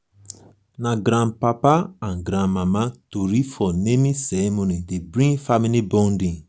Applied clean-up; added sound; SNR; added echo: none; none; none; none.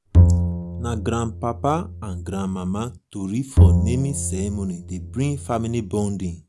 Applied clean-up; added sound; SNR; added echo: none; Bowed string instrument; -4 dB; none.